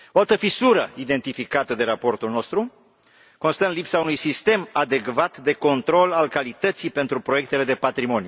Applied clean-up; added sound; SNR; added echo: none; none; none; none.